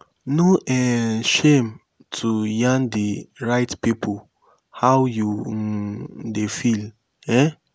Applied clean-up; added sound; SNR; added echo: none; none; none; none.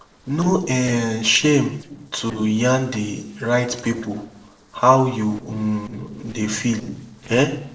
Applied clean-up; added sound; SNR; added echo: neural separator model SepFormer DNS4.